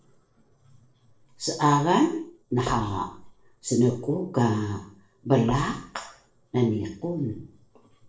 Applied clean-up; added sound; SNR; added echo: neural separator model SepFormer DNS4.